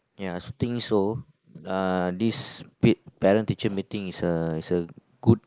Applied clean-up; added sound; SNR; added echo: neural mask model Resemble Enhance denoiser.